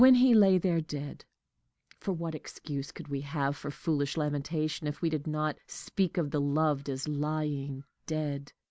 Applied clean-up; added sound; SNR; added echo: none; none; none; none.